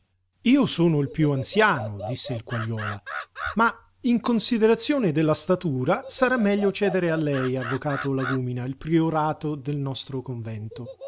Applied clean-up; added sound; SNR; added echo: none; Animal; 15 dB; none.